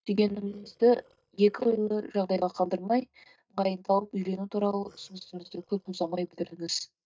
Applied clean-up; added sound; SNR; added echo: neural mask model DeepFilterNet 3.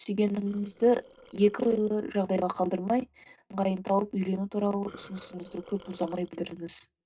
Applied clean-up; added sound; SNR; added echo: neural separator model SepFormer DNS4.